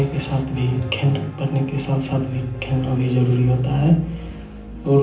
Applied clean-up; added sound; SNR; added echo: none; Piano; 14 dB; reverberation time 0.6 s.